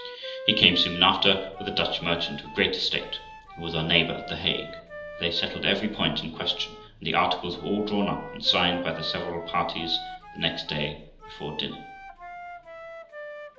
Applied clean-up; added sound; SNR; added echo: none; Wind instrument, woodwind instrument; 14 dB; reverberation time 1.2 s.